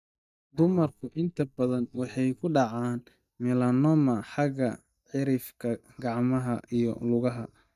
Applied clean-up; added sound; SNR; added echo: neural mask model DeepFilterNet 3.